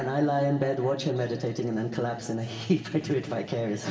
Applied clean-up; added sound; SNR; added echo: none; none; none; reverberation time 2.4 s.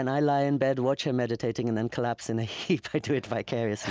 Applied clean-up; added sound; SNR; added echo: none; none; none; none.